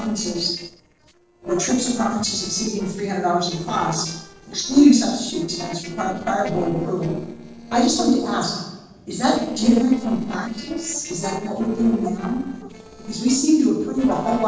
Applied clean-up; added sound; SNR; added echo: neural separator model SepFormer DNS4.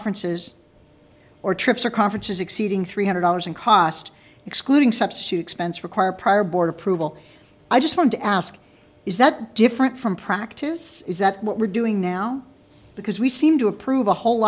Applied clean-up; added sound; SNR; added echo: none; none; none; none.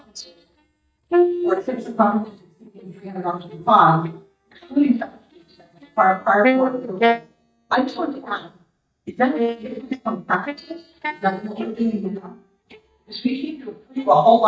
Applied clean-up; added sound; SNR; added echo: neural mask model DeepFilterNet 3.